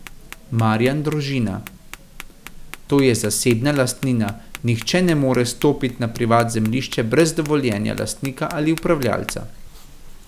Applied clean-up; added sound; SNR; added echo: none; Tap; 16 dB; none.